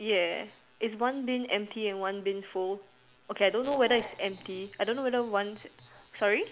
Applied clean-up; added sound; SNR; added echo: none; none; none; none.